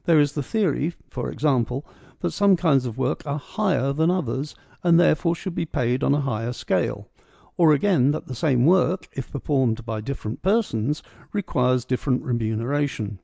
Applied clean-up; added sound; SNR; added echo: none; none; none; none.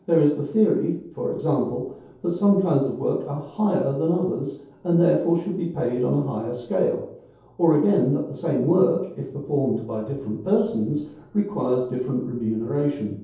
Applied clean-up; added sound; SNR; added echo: none; none; none; reverberation time 0.7 s.